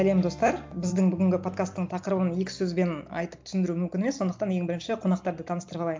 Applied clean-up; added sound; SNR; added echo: none; none; none; none.